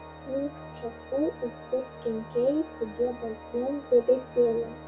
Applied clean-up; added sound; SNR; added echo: none; Organ; 14 dB; reverberation time 0.2 s.